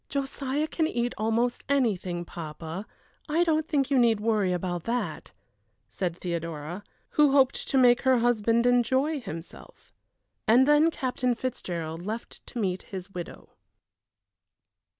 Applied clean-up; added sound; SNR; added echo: none; none; none; none.